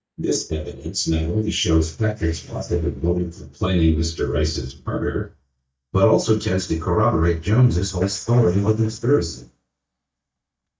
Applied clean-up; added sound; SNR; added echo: neural mask model DeepFilterNet 3.